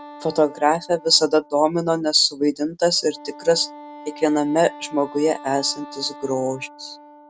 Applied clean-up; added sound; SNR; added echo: none; Wind instrument, woodwind instrument; 19 dB; none.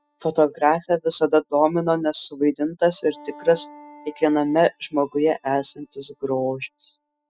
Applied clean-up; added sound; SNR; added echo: classical method spectral subtraction.